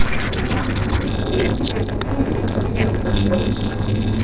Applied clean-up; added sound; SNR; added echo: neural separator model SepFormer DNS4.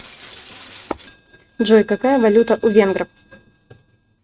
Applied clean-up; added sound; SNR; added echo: neural mask model RNNoise.